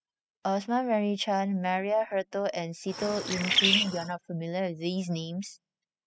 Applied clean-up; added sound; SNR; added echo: classical method spectral subtraction.